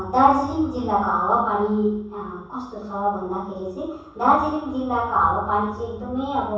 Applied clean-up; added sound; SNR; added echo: none; none; none; reverberation time 0.7 s.